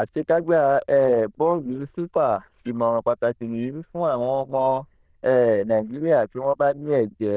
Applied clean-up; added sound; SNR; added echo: neural diffusion model UNIVERSE++.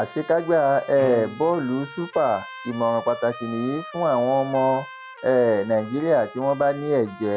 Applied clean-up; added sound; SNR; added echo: none; Trumpet + Bowed string instrument; 17 dB; none.